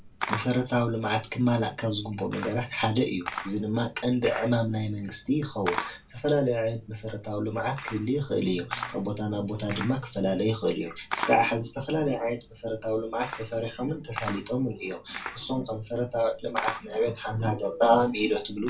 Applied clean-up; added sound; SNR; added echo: none; Camera; 13 dB; reverberation time 0.2 s.